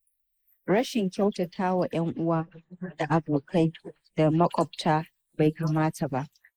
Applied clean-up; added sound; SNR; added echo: neural mask model Resemble Enhance denoiser.